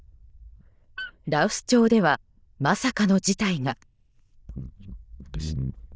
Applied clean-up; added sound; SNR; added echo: neural diffusion model UNIVERSE++.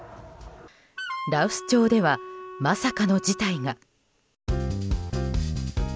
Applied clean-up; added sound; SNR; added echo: none; Wind instrument, woodwind instrument; 12 dB; none.